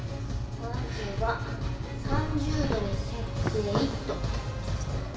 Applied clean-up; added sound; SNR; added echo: none; Walk, footsteps; 10 dB; reverberation time 1.9 s.